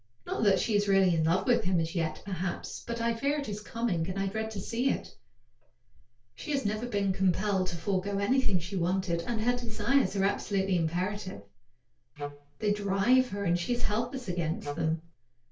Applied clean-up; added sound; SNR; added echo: none; Wind instrument, woodwind instrument; 13 dB; reverberation time 0.2 s.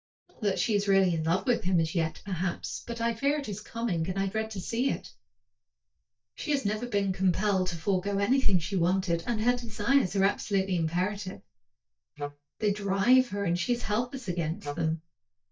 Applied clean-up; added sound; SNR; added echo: neural mask model DeepFilterNet 3.